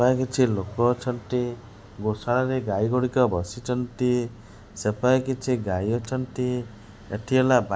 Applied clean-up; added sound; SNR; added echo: none; none; none; none.